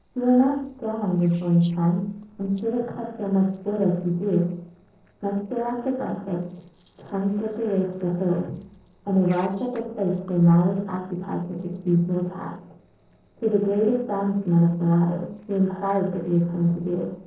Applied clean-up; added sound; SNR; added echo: neural separator model SepFormer DNS4.